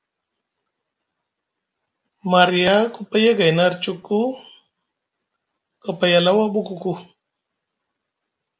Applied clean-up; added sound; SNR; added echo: none; none; none; none.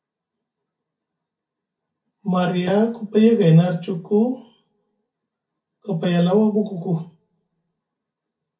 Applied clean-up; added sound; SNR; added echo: none; none; none; reverberation time 0.3 s.